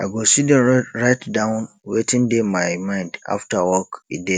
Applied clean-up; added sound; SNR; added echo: none; none; none; none.